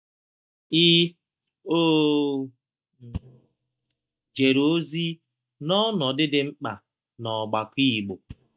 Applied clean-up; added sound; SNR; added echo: neural mask model DeepFilterNet 3.